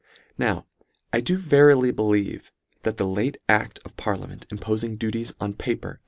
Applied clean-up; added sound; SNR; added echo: none; none; none; none.